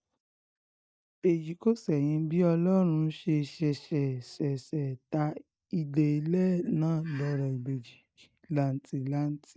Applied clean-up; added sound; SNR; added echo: neural mask model DeepFilterNet 3.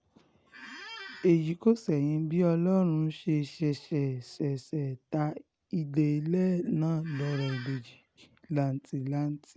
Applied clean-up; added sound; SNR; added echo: none; Squeak; 16 dB; none.